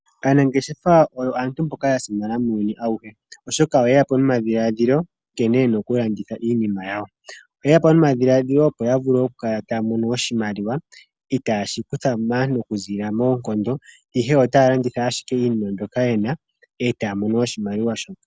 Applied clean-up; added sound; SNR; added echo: none; none; none; none.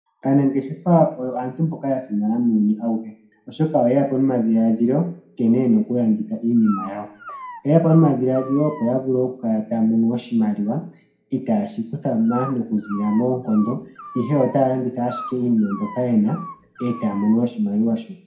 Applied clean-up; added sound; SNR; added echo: none; Dog; 16 dB; reverberation time 0.5 s.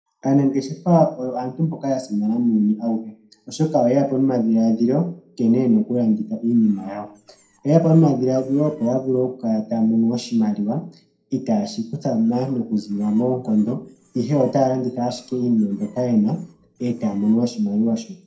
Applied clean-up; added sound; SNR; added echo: neural separator model SepFormer DNS4.